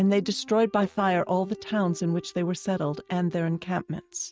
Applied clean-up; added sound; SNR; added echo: neural mask model RNNoise.